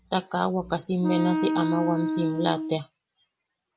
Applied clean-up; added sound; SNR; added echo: none; Wind instrument, woodwind instrument; 0 dB; none.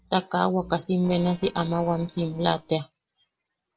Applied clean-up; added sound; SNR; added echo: neural separator model SepFormer DNS4.